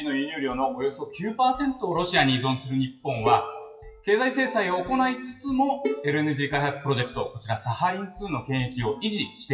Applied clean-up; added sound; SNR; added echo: classical method WPE with log-MMSE.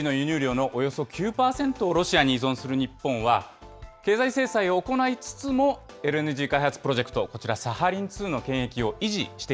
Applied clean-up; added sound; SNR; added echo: none; none; none; none.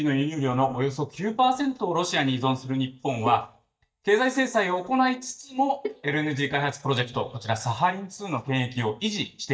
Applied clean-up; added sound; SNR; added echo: neural mask model DeepFilterNet 3.